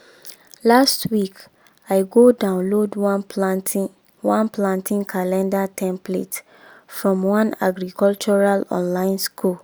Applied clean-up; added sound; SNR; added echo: none; none; none; none.